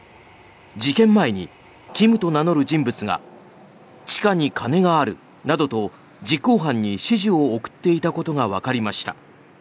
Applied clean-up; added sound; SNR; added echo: none; none; none; none.